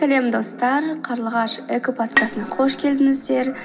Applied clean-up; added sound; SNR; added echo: none; Bowed string instrument; 6 dB; reverberation time 0.3 s.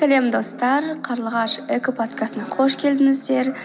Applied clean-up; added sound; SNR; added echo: none; none; none; none.